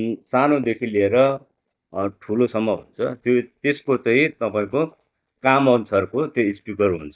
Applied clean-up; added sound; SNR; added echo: neural mask model DeepFilterNet 3.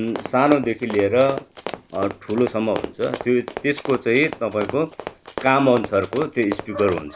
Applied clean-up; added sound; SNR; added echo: none; Run; 12 dB; none.